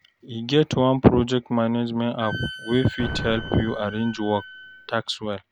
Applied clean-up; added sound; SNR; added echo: none; Wind instrument, woodwind instrument + Explosion; 11 dB; none.